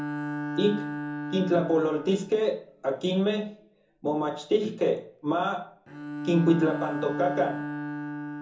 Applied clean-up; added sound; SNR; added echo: none; Bowed string instrument; 8 dB; reverberation time 0.7 s.